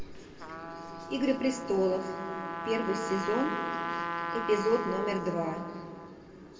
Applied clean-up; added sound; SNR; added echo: none; Trumpet; 5 dB; reverberation time 2.0 s.